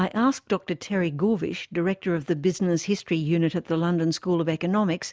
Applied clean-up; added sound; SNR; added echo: none; none; none; none.